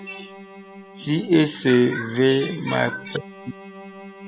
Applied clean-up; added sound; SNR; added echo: none; Bowed string instrument; 20 dB; none.